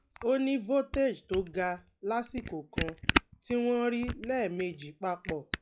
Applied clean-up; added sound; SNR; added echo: classical method log-MMSE.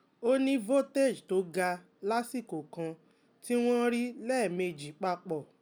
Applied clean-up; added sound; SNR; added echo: none; none; none; none.